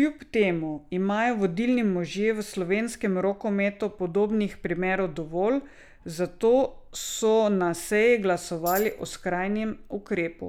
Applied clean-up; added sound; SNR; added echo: none; Tambourine; 14 dB; none.